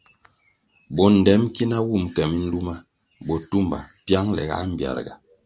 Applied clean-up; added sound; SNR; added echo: none; none; none; none.